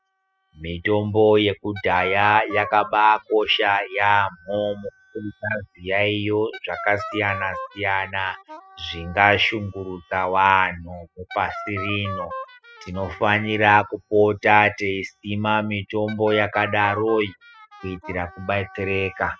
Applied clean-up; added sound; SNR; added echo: classical method spectral subtraction.